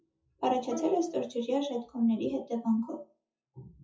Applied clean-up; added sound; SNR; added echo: classical method WPE with log-MMSE.